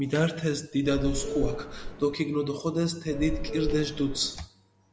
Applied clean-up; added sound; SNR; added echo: none; Subway, metro, underground / Doorbell; 4 dB; none.